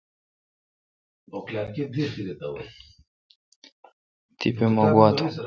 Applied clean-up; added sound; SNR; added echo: none; none; none; none.